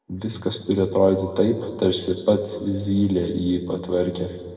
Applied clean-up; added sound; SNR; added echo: none; none; none; reverberation time 1.9 s.